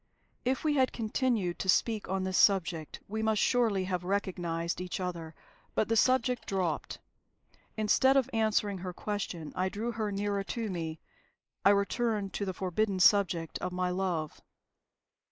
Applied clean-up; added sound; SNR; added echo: neural mask model Resemble Enhance denoiser.